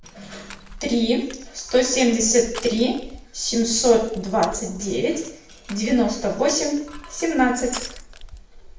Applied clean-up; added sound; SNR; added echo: none; Crushing; 16 dB; reverberation time 0.6 s.